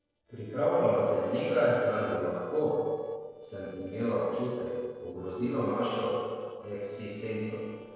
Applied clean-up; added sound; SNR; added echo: neural separator model SepFormer DNS4.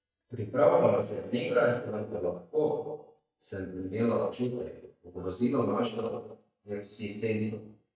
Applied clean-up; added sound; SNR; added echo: neural mask model DeepFilterNet 3.